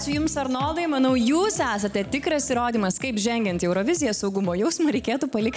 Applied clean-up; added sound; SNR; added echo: none; none; none; none.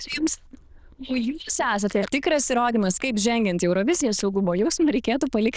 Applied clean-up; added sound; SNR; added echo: neural diffusion model UNIVERSE++.